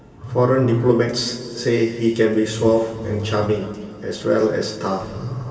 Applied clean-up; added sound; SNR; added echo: none; Growling; 11 dB; reverberation time 2.9 s.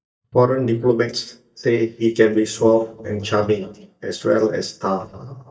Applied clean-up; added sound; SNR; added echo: neural mask model DeepFilterNet 3.